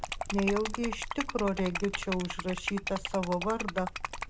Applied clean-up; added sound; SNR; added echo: none; Liquid; 4 dB; none.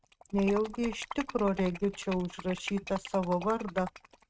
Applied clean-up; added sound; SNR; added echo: neural mask model RNNoise.